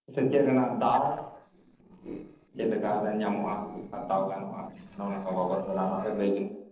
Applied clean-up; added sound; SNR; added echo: neural separator model SepFormer DNS4.